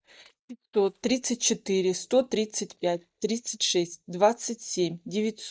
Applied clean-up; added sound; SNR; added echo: neural mask model DeepFilterNet 3.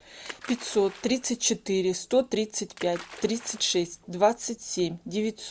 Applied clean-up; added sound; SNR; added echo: none; Splash, splatter; 20 dB; none.